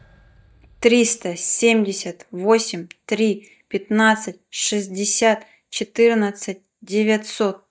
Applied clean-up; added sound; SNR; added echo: neural mask model DeepFilterNet 3.